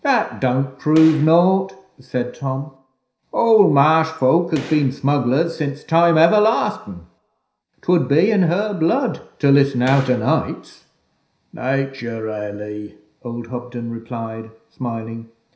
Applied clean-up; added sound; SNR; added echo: none; Gunshot, gunfire; 20 dB; reverberation time 0.5 s.